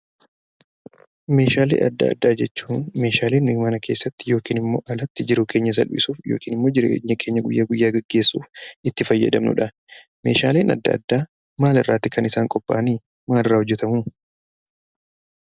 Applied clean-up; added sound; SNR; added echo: none; none; none; none.